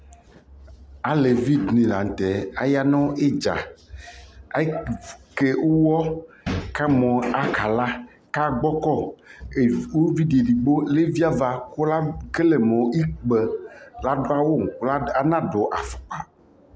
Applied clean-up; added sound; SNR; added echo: none; none; none; none.